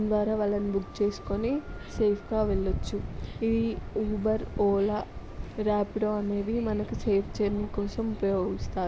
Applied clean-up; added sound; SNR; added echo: none; none; none; none.